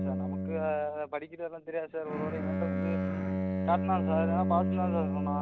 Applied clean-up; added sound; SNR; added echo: none; Bowed string instrument; -2 dB; none.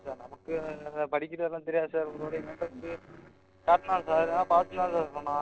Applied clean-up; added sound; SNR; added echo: neural separator model SepFormer DNS4.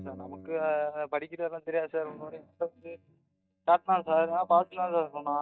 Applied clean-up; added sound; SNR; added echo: neural mask model DeepFilterNet 3.